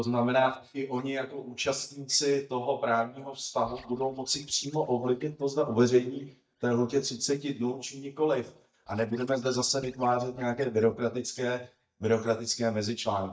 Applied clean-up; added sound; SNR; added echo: neural mask model DeepFilterNet 3.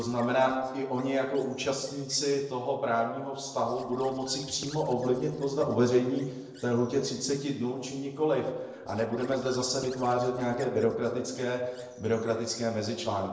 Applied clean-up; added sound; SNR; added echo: neural separator model SepFormer DNS4.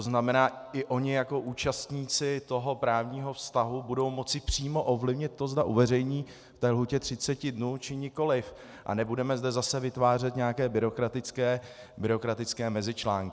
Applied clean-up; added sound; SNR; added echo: none; none; none; none.